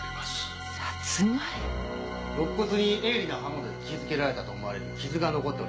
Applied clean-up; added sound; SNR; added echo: none; none; none; none.